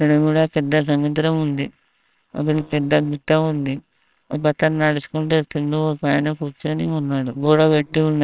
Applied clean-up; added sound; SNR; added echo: neural separator model SepFormer WHAMR!.